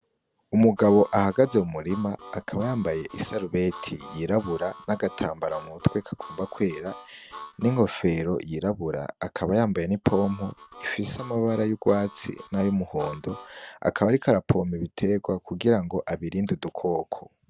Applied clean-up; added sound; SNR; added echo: none; Harmonica; 19 dB; none.